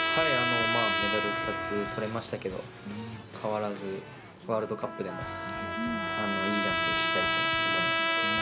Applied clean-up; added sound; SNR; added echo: none; Trumpet; -3 dB; none.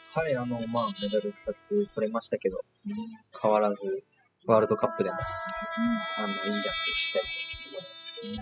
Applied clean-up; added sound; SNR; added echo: classical method spectral subtraction.